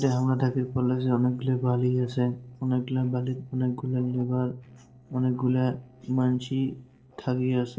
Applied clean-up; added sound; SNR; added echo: neural separator model SepFormer DNS4.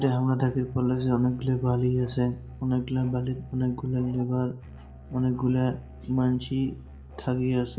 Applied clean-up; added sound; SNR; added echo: none; Musical instrument; 19 dB; reverberation time 0.7 s.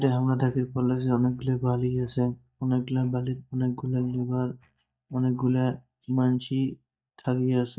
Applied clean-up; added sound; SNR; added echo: neural mask model DeepFilterNet 3.